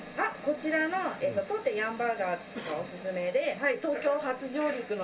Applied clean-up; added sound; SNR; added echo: none; Cough; 17 dB; reverberation time 0.2 s.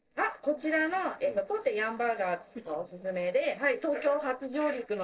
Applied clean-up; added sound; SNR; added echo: neural separator model SepFormer DNS4.